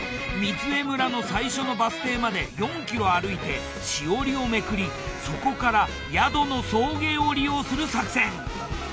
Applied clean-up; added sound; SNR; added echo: none; Telephone; 18 dB; none.